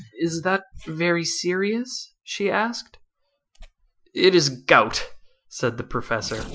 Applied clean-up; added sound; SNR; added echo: classical method Wiener filter.